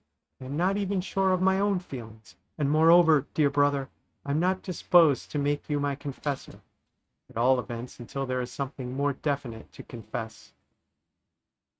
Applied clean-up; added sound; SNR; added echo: neural mask model RNNoise.